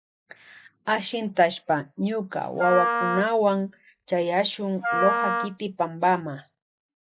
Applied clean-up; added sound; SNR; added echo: classical method log-MMSE.